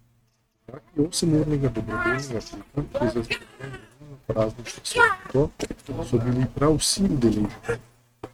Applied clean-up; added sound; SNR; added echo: neural mask model RNNoise.